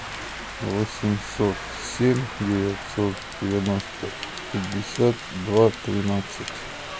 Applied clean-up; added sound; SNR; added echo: none; Rain; 9 dB; none.